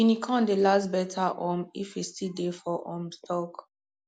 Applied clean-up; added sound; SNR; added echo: none; none; none; none.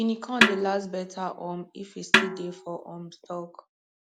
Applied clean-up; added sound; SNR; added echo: none; Snare drum; -4 dB; none.